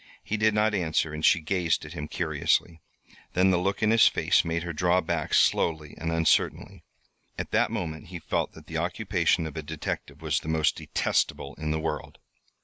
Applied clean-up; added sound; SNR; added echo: none; none; none; none.